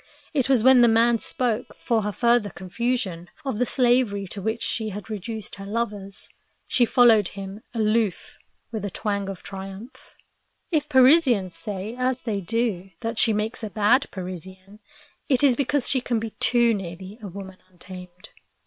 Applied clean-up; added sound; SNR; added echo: neural separator model SepFormer WHAM!.